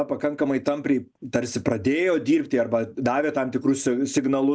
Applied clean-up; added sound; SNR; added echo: none; none; none; none.